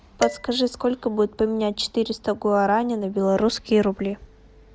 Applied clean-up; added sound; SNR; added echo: none; Dishes, pots, and pans; 12 dB; none.